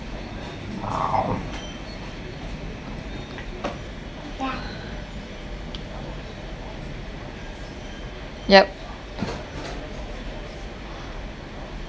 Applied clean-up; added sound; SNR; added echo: none; none; none; none.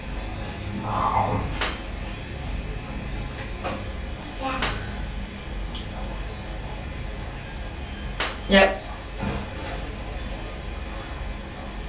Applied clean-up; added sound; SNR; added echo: none; Clapping; 10 dB; reverberation time 0.3 s.